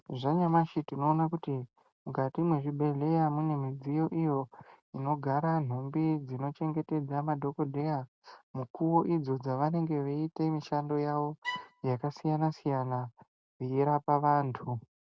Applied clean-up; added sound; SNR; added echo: none; Bowed string instrument; 11 dB; none.